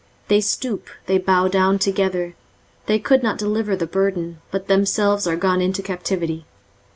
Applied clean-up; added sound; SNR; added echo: none; none; none; none.